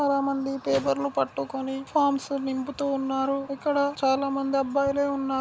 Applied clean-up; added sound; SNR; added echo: none; none; none; none.